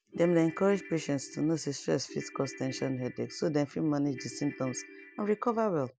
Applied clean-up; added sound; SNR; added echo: none; Ringtone / Keyboard (musical); 17 dB; none.